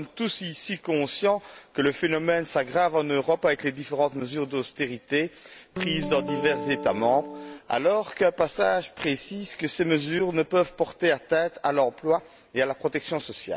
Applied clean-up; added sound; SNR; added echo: none; Guitar; 7 dB; none.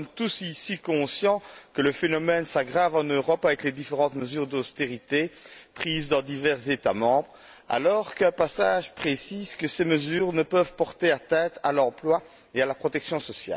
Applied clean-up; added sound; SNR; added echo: none; none; none; none.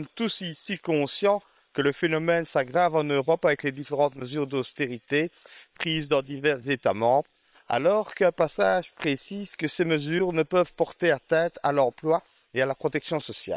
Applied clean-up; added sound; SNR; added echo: neural separator model SepFormer WHAM!.